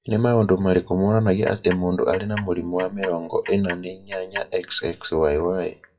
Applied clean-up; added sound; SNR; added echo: classical method WPE with log-MMSE.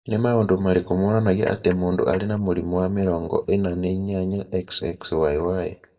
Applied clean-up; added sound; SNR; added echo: neural mask model DeepFilterNet 3.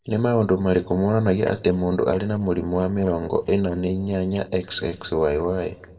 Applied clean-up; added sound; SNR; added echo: neural separator model SepFormer DNS4.